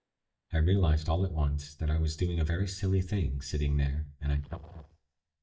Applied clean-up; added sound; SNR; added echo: neural mask model DeepFilterNet 3.